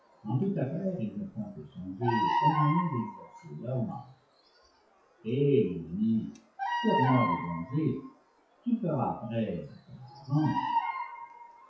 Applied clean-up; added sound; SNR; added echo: classical method WPE with log-MMSE.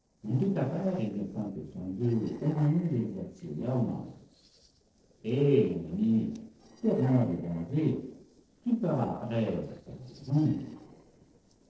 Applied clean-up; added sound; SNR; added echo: neural separator model SepFormer DNS4.